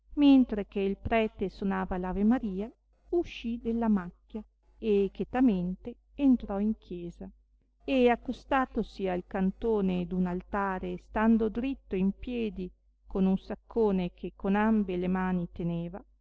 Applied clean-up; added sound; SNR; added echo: neural separator model SepFormer DNS4.